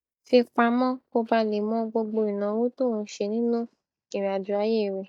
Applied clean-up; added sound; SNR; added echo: neural mask model DeepFilterNet 3.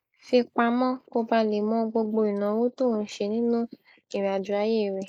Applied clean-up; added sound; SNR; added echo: neural mask model Resemble Enhance denoiser.